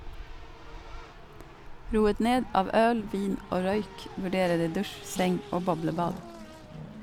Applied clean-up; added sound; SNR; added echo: none; Race car, auto racing; 12 dB; none.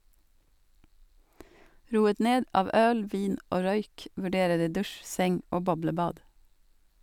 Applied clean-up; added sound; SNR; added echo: none; none; none; none.